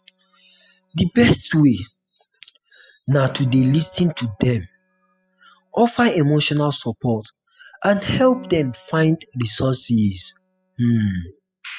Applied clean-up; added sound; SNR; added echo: classical method spectral subtraction.